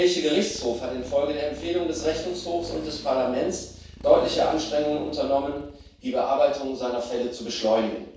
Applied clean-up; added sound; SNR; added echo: none; Motorcycle; 19 dB; reverberation time 0.7 s.